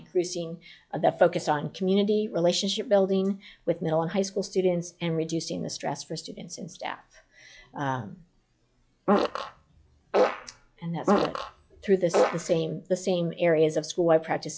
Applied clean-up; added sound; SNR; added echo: classical method log-MMSE.